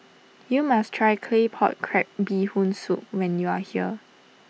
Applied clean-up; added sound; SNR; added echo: none; none; none; none.